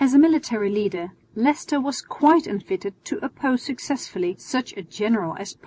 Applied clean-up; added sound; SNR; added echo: none; none; none; none.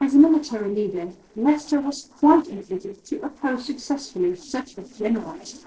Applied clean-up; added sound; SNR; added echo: neural separator model SepFormer DNS4.